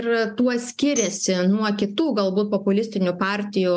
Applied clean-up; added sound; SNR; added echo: none; Tambourine; 15 dB; none.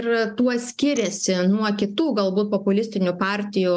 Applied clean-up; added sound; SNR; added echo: neural separator model SepFormer DNS4.